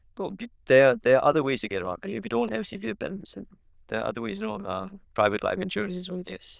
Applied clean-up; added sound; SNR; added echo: neural diffusion model UNIVERSE++.